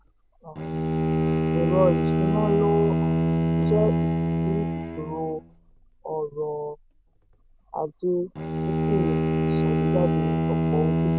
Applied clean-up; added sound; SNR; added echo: none; Bowed string instrument; -5 dB; none.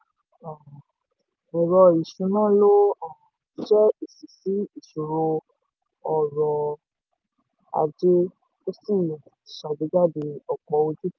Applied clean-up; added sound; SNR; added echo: none; none; none; none.